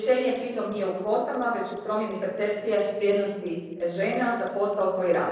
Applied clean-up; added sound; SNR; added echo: neural separator model SepFormer DNS4.